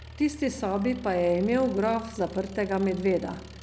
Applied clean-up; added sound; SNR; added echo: none; Engine; 18 dB; none.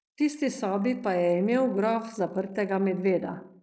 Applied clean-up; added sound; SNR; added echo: neural mask model Resemble Enhance denoiser.